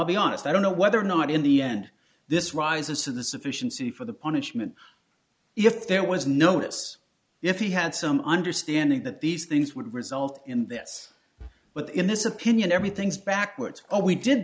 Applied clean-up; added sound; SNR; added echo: none; none; none; none.